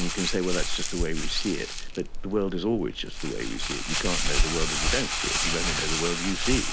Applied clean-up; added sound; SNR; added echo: none; Crumpling, crinkling; -3 dB; none.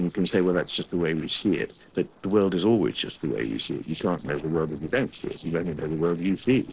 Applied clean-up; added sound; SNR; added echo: neural separator model SepFormer DNS4.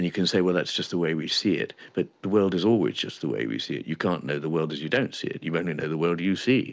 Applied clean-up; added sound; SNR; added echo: none; none; none; none.